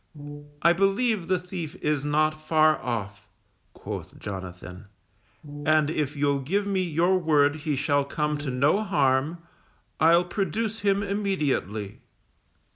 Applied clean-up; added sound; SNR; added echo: none; Brass instrument; 13 dB; none.